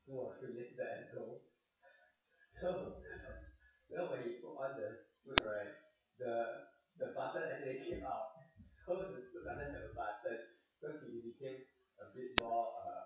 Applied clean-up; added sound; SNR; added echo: classical method WPE with log-MMSE.